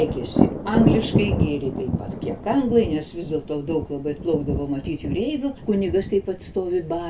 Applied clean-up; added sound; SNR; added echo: none; Thunder; 2 dB; reverberation time 0.2 s.